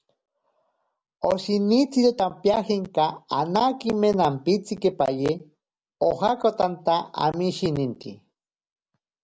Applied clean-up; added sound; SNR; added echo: none; none; none; none.